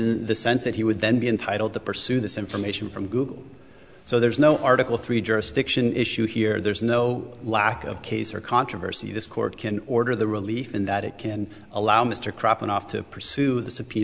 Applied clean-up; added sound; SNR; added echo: none; none; none; none.